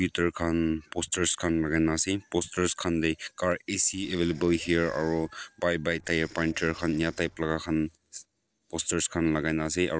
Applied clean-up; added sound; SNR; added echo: neural separator model SepFormer DNS4.